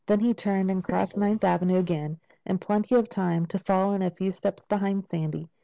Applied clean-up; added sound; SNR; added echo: neural mask model Resemble Enhance denoiser.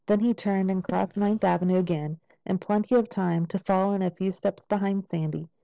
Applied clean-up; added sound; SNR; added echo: neural separator model SepFormer DNS4.